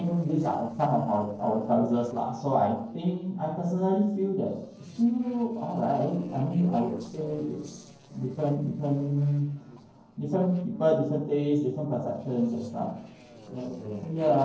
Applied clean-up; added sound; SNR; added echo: neural separator model SepFormer DNS4.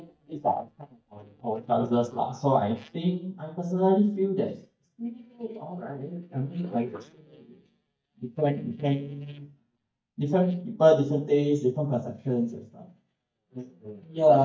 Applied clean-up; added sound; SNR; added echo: neural mask model DeepFilterNet 3.